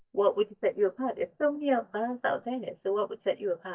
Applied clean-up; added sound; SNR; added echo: neural mask model DeepFilterNet 3.